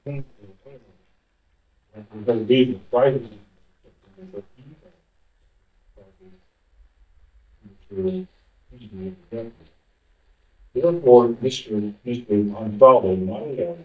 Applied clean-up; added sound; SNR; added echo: neural mask model DeepFilterNet 3.